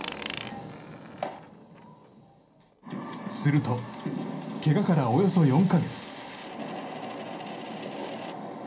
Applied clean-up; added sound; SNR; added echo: none; Coin (dropping); 19 dB; reverberation time 0.3 s.